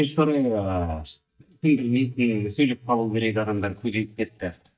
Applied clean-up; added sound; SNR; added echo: neural mask model DeepFilterNet 3.